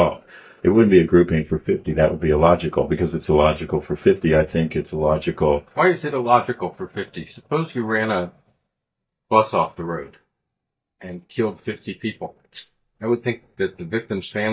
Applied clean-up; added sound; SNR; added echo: neural mask model DeepFilterNet 3.